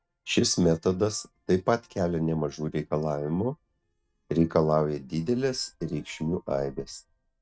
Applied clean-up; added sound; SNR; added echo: neural mask model RNNoise.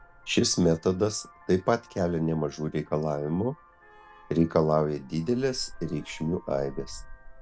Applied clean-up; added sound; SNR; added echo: none; Vehicle horn, car horn, honking; 19 dB; none.